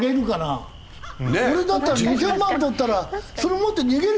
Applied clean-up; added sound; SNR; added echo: none; Crow; 17 dB; none.